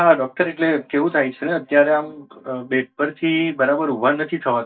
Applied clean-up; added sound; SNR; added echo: neural mask model DeepFilterNet 3.